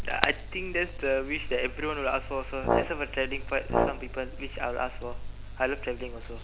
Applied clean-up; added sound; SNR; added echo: none; Brass instrument + Crackle; 1 dB; none.